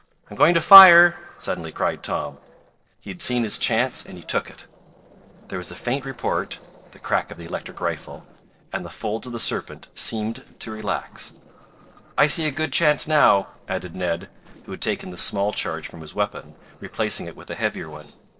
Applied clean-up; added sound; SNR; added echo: neural separator model SepFormer DNS4.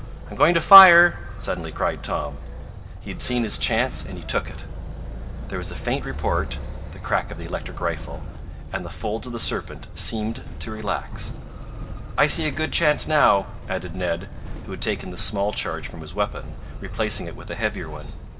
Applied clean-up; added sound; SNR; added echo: none; Motor vehicle (road); 8 dB; reverberation time 1.9 s.